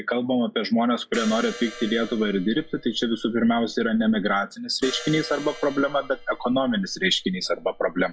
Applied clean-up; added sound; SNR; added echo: classical method log-MMSE.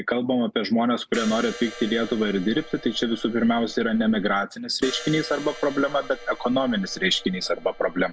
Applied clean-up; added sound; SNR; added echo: none; Crash cymbal; 15 dB; none.